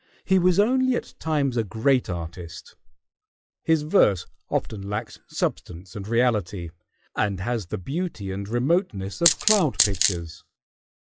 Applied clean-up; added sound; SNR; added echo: classical method log-MMSE.